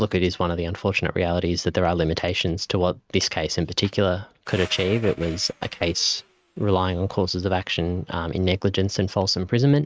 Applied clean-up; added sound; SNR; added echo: neural mask model RNNoise.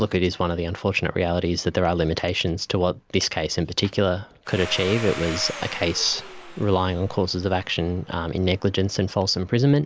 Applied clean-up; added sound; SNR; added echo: none; Domestic sounds, home sounds; 17 dB; none.